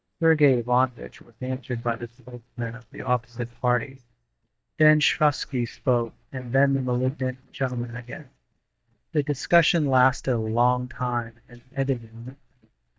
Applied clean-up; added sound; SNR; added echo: neural mask model DeepFilterNet 3.